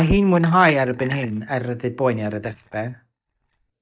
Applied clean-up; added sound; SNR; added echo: neural mask model DeepFilterNet 3.